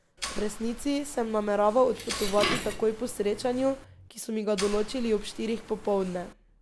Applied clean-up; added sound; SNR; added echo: none; Dishes, pots, and pans + Mechanisms; 8 dB; none.